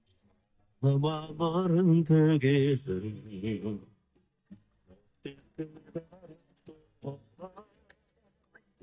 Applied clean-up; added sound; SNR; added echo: neural mask model DeepFilterNet 3.